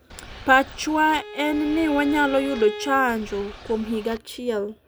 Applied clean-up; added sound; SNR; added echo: none; Bowed string instrument + Boat, Water vehicle; 13 dB; none.